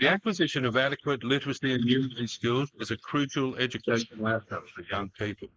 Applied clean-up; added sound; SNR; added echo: neural mask model Resemble Enhance denoiser.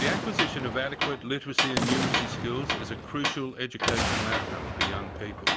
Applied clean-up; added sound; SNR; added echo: none; Tools + Boom; -3 dB; none.